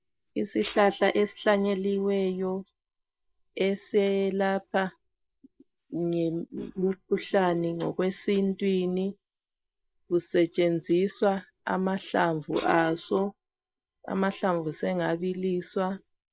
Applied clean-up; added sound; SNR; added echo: neural mask model Resemble Enhance denoiser.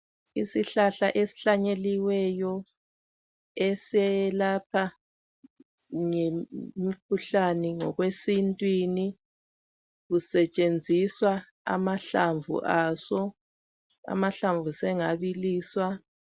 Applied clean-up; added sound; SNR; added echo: none; none; none; none.